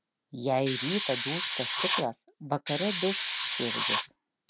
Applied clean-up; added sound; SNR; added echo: none; Hiss; -1 dB; none.